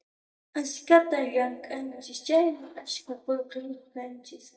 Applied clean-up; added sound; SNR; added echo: neural mask model DeepFilterNet 3.